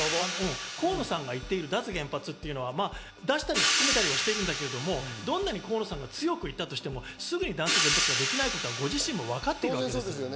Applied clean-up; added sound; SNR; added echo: none; Hi-hat; 1 dB; none.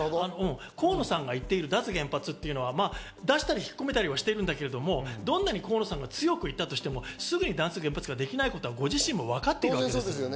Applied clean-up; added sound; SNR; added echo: none; none; none; none.